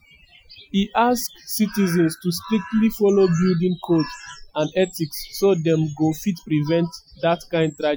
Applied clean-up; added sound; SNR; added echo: classical method Wiener filter.